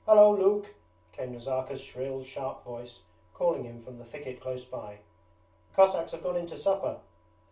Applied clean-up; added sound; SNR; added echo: none; none; none; reverberation time 0.3 s.